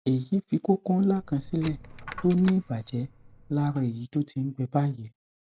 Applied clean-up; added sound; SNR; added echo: none; Coin (dropping); 17 dB; none.